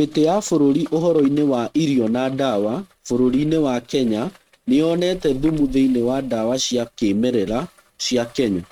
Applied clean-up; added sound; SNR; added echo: neural mask model RNNoise.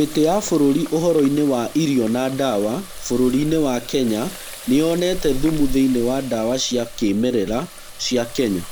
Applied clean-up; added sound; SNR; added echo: none; Water tap, faucet; 12 dB; none.